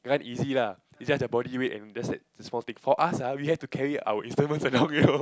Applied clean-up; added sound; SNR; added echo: none; none; none; none.